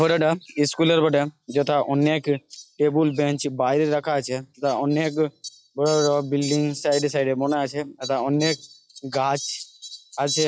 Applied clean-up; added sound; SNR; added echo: classical method log-MMSE.